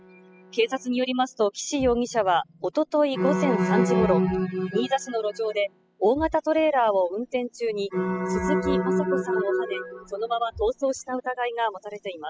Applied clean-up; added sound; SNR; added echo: classical method spectral subtraction.